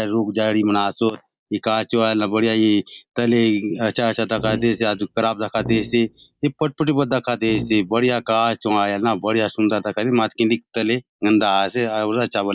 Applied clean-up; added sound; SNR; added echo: neural mask model DeepFilterNet 3.